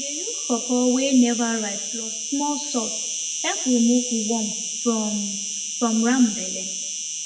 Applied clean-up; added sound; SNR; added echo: none; Insect; 4 dB; reverberation time 0.7 s.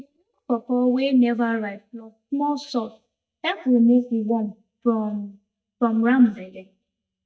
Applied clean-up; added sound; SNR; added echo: neural mask model DeepFilterNet 3.